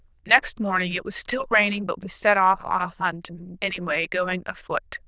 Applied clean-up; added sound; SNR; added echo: neural diffusion model UNIVERSE++.